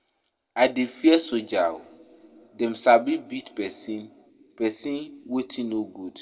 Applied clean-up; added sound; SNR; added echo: none; none; none; reverberation time 1.2 s.